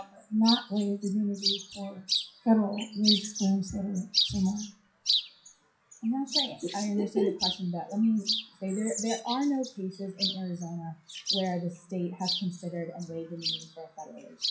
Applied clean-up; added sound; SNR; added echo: classical method WPE with log-MMSE.